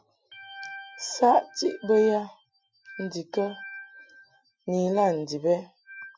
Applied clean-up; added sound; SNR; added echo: classical method Wiener filter.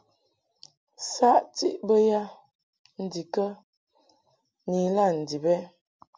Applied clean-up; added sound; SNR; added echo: none; none; none; none.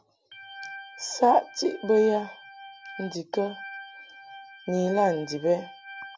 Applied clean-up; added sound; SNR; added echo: none; Organ; 15 dB; none.